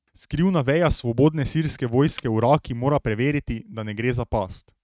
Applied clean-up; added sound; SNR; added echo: neural mask model RNNoise.